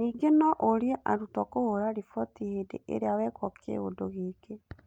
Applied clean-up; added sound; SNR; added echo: none; none; none; none.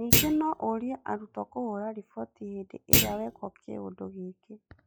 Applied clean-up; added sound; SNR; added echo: classical method log-MMSE.